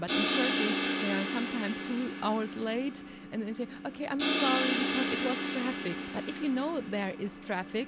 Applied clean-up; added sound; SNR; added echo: none; Crash cymbal; -1 dB; none.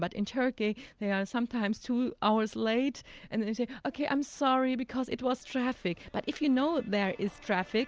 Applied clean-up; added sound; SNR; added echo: none; none; none; none.